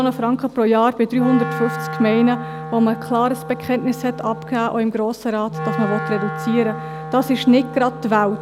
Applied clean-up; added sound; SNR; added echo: none; Wind instrument, woodwind instrument; 10 dB; none.